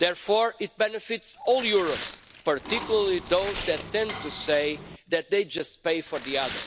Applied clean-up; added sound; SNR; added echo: none; Tearing + Mechanisms; 12 dB; none.